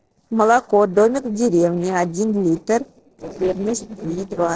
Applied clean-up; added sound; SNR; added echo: neural separator model SepFormer DNS4.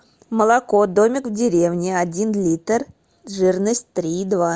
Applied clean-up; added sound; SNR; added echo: none; none; none; none.